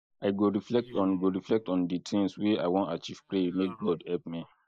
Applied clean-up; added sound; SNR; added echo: neural mask model Resemble Enhance denoiser.